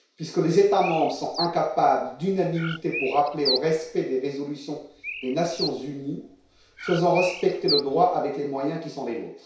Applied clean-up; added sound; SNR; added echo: none; Bird; 9 dB; reverberation time 0.6 s.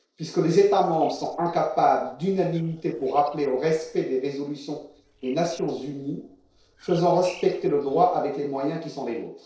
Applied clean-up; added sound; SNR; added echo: neural separator model SepFormer DNS4.